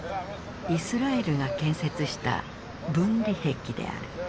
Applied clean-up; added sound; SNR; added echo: none; none; none; none.